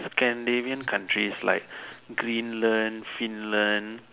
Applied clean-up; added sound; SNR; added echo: none; none; none; none.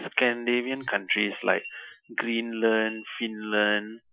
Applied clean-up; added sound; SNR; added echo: classical method Wiener filter.